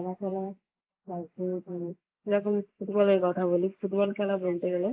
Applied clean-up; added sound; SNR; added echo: neural mask model Resemble Enhance denoiser.